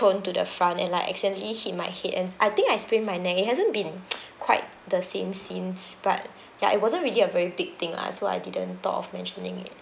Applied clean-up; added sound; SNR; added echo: none; none; none; none.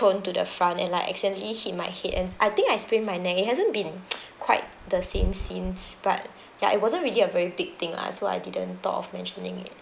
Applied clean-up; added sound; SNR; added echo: none; Wind / Bird; 13 dB; none.